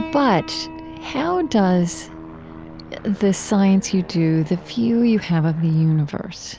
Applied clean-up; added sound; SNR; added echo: none; Aircraft + Piano; 17 dB; none.